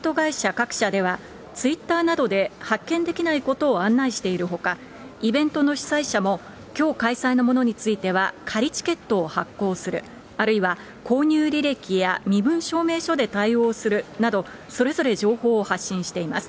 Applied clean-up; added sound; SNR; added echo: none; none; none; none.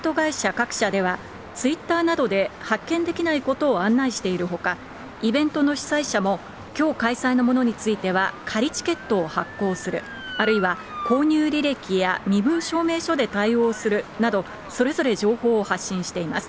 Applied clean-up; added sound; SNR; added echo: none; Motor vehicle (road) / Siren + Traffic noise, roadway noise; 16 dB; none.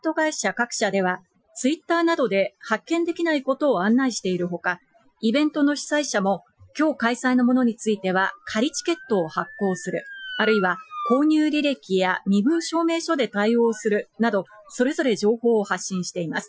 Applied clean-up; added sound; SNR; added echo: classical method Wiener filter.